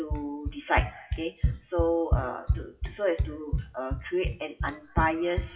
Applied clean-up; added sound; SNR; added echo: classical method WPE with log-MMSE.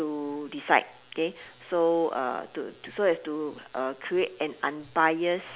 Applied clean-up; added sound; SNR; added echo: none; none; none; none.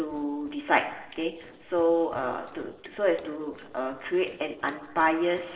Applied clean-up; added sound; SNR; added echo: neural separator model SepFormer DNS4.